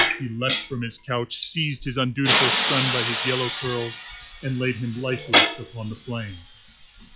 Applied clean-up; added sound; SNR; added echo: classical method log-MMSE.